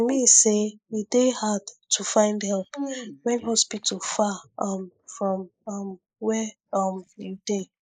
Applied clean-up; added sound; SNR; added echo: neural mask model Resemble Enhance denoiser.